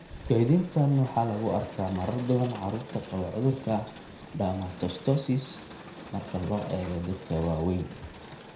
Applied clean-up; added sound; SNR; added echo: none; Crowd; 16 dB; reverberation time 0.5 s.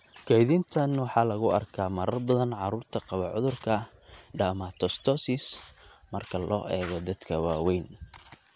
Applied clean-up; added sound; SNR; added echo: none; none; none; none.